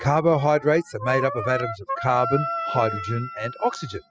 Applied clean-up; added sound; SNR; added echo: classical method spectral subtraction.